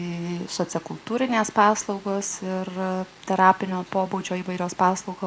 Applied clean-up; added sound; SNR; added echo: none; none; none; none.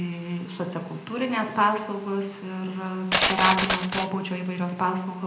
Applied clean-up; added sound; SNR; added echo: none; Glass; -4 dB; reverberation time 0.8 s.